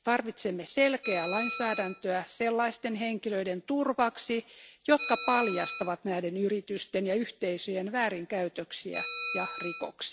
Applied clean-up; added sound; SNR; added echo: none; Bell; 10 dB; none.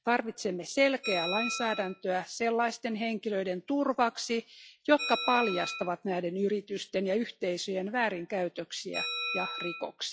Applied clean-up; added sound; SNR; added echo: classical method log-MMSE.